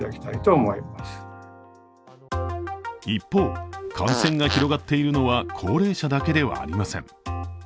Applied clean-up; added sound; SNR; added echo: none; Fart; 6 dB; none.